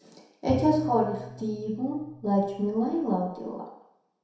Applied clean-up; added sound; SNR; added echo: none; Bowed string instrument; 12 dB; reverberation time 0.7 s.